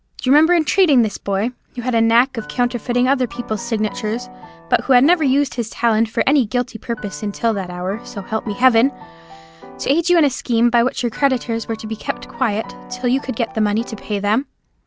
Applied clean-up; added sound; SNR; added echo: none; Piano; 18 dB; none.